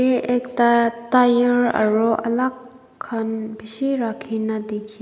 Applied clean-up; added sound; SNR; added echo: none; none; none; none.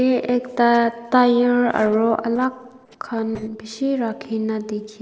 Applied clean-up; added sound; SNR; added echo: neural separator model SepFormer DNS4.